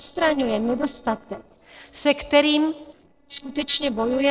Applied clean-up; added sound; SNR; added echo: neural separator model SepFormer DNS4.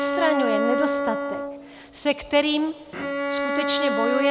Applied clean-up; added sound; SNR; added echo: none; Bowed string instrument; 1 dB; none.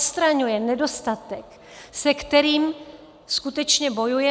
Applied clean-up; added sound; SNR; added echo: none; none; none; none.